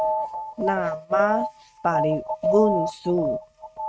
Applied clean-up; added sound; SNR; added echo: neural mask model RNNoise.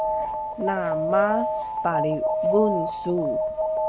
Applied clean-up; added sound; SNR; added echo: none; Alarm; -3 dB; none.